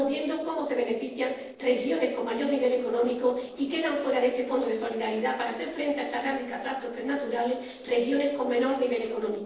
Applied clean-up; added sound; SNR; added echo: neural separator model SepFormer DNS4.